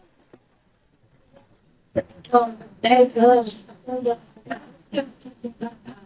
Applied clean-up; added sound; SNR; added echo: neural mask model DeepFilterNet 3.